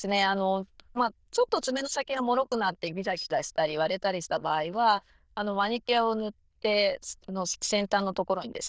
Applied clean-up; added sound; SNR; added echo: neural diffusion model UNIVERSE++.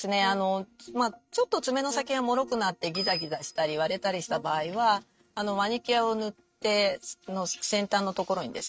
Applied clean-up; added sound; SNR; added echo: neural mask model RNNoise.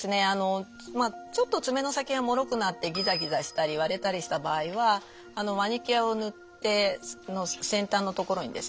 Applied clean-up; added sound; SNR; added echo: none; none; none; none.